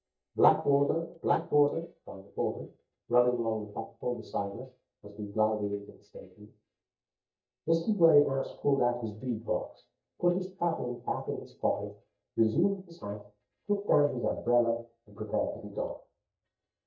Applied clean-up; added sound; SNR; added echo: neural mask model DeepFilterNet 3.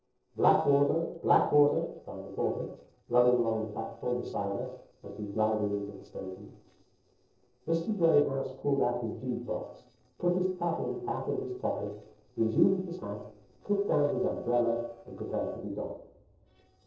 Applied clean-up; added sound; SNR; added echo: neural separator model SepFormer DNS4.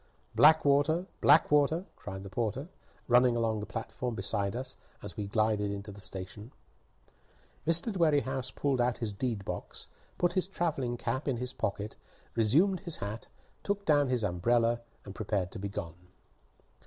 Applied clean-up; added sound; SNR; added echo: none; none; none; none.